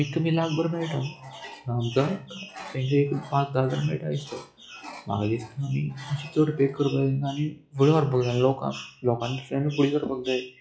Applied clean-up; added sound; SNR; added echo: classical method log-MMSE.